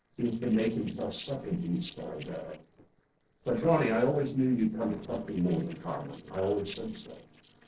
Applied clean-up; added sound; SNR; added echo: neural separator model SepFormer DNS4.